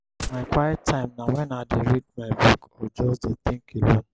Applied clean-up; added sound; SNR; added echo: none; Gunshot, gunfire; 16 dB; none.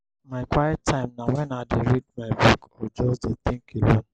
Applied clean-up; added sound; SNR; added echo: none; none; none; none.